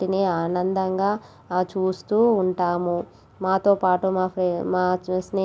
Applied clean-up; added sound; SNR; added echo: none; none; none; none.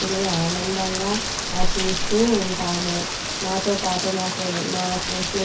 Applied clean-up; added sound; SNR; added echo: none; Rain; 0 dB; reverberation time 0.3 s.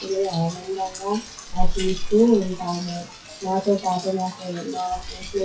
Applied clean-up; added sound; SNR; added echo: classical method WPE with log-MMSE.